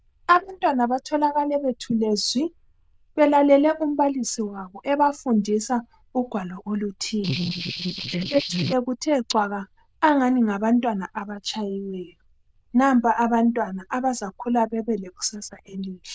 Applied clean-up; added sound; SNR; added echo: neural diffusion model UNIVERSE++.